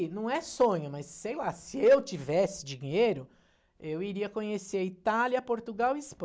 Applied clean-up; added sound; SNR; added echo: none; none; none; none.